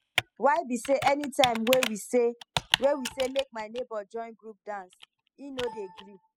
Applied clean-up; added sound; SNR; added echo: classical method spectral subtraction.